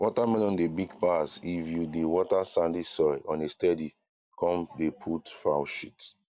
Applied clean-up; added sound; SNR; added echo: none; none; none; none.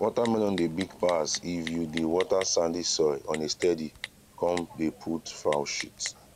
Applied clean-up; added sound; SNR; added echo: none; Typing; 16 dB; none.